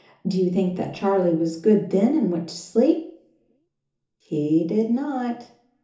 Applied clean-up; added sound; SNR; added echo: none; none; none; reverberation time 0.7 s.